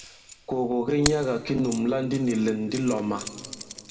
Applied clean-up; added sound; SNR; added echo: none; Keys jangling; 12 dB; reverberation time 2.0 s.